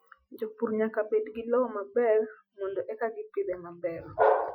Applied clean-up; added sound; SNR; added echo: classical method Wiener filter.